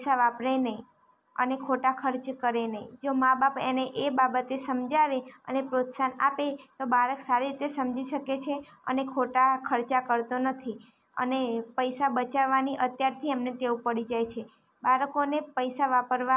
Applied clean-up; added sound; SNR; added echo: none; none; none; none.